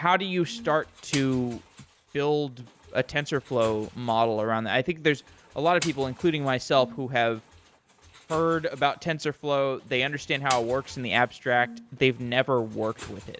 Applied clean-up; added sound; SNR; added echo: none; Brass instrument + Engine; 18 dB; none.